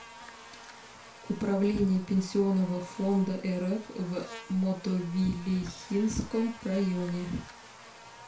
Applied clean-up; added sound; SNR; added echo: none; Buzz; 18 dB; reverberation time 0.3 s.